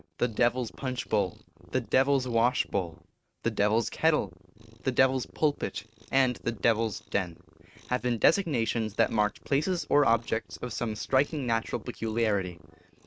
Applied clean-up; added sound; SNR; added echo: neural mask model RNNoise.